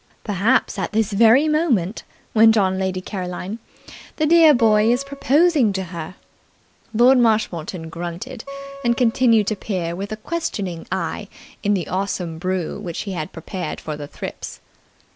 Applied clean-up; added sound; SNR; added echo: none; Acoustic guitar; 17 dB; none.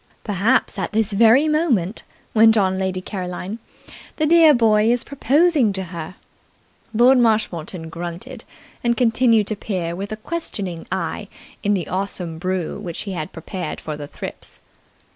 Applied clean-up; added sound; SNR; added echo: none; none; none; none.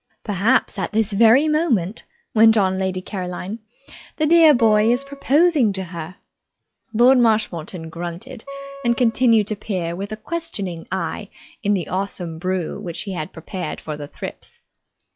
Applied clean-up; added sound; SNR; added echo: classical method log-MMSE.